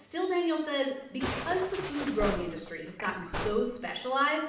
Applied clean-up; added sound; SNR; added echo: none; Musical instrument; 8 dB; reverberation time 0.7 s.